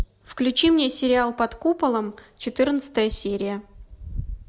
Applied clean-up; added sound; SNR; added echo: none; none; none; none.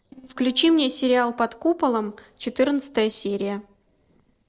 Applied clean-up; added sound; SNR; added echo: neural separator model SepFormer DNS4.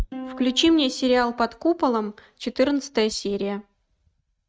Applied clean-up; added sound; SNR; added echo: neural mask model RNNoise.